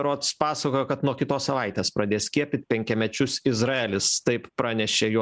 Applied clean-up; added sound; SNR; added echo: none; none; none; none.